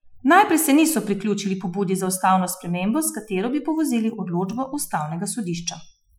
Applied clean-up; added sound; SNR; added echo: classical method Wiener filter.